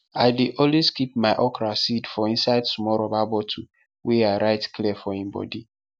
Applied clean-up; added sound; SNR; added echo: none; none; none; none.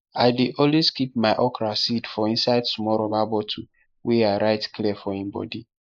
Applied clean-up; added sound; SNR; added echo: neural mask model Resemble Enhance denoiser.